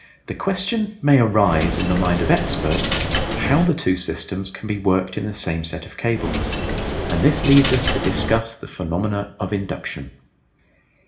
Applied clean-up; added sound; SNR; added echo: none; Coin (dropping); 1 dB; reverberation time 0.4 s.